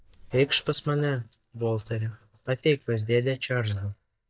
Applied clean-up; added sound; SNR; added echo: neural mask model DeepFilterNet 3.